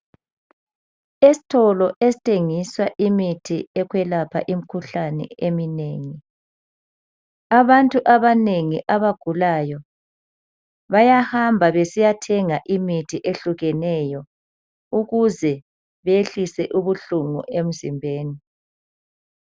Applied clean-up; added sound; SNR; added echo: none; none; none; none.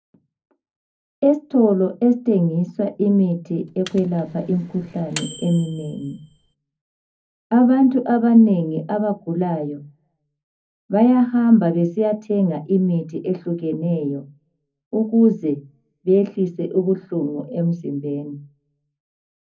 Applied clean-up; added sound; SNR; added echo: none; Microwave oven; 18 dB; reverberation time 0.4 s.